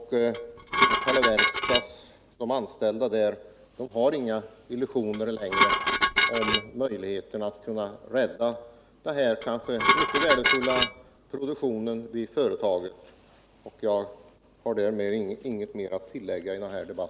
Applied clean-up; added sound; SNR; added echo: none; Dishes, pots, and pans; -3 dB; none.